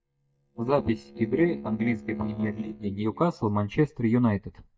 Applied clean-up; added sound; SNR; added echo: neural mask model DeepFilterNet 3.